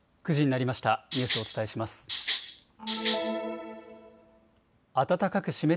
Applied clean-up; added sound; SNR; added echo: none; Rattle (instrument); -4 dB; none.